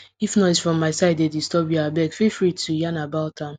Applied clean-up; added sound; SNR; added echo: none; none; none; none.